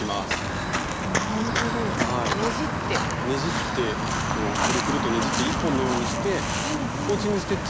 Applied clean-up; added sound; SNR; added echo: none; Walk, footsteps; -3 dB; none.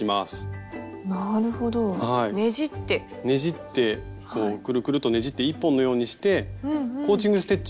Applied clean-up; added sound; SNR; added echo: none; none; none; none.